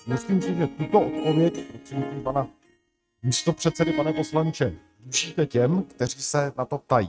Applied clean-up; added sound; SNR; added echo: neural mask model RNNoise.